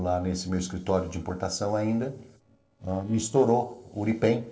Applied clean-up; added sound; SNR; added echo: neural separator model SepFormer DNS4.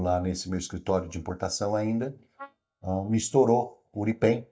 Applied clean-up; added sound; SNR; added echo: neural mask model DeepFilterNet 3.